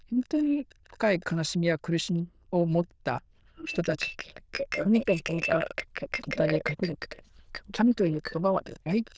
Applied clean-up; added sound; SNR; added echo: neural diffusion model UNIVERSE++.